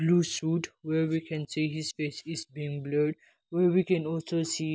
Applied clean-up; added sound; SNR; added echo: none; none; none; none.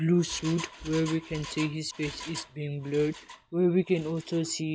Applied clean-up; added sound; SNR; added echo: none; Engine; 16 dB; none.